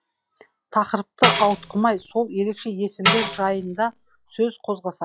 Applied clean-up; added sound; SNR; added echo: classical method log-MMSE.